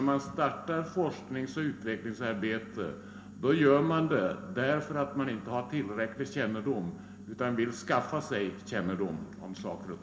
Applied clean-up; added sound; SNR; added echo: none; none; none; reverberation time 0.4 s.